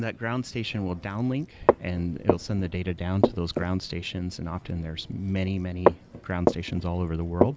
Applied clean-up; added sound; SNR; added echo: none; Walk, footsteps; 0 dB; none.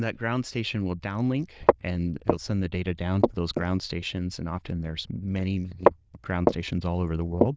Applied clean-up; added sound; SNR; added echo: neural diffusion model UNIVERSE++.